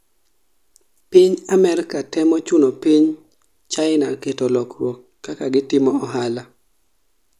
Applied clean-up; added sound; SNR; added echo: none; none; none; none.